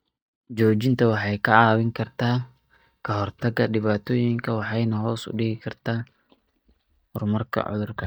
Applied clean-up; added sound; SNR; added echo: neural mask model DeepFilterNet 3.